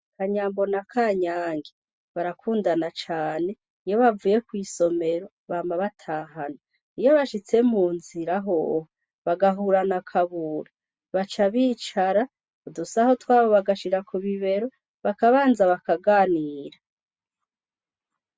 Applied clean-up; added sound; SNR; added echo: none; none; none; none.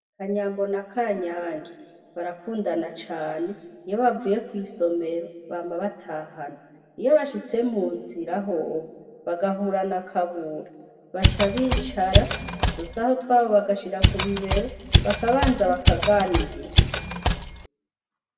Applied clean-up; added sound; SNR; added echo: none; Mechanisms; -4 dB; reverberation time 1.5 s.